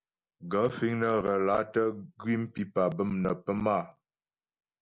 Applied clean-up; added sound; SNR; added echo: none; none; none; none.